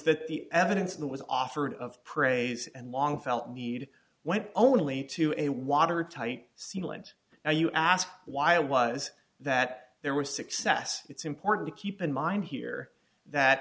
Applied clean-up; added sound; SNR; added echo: none; none; none; none.